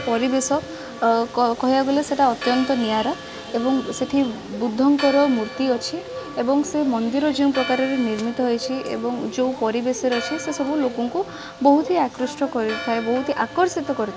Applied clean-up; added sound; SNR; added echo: none; Church bell; 15 dB; none.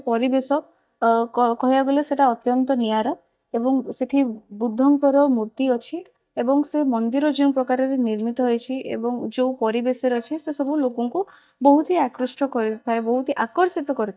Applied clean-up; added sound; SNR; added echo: neural mask model DeepFilterNet 3.